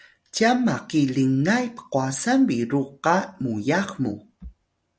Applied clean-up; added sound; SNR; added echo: none; none; none; none.